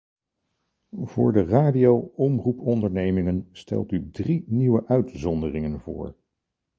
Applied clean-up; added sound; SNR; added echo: none; none; none; none.